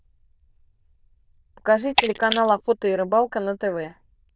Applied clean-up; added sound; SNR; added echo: neural diffusion model UNIVERSE++.